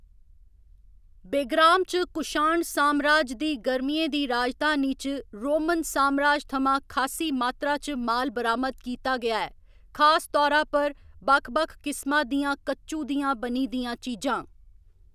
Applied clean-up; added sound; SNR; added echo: none; none; none; none.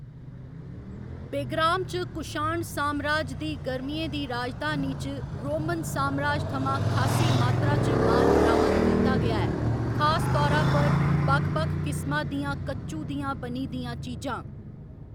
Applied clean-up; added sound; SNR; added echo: none; Motorcycle; -4 dB; none.